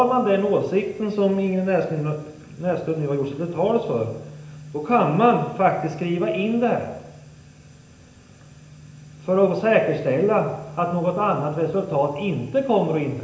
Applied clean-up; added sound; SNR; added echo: none; none; none; reverberation time 0.8 s.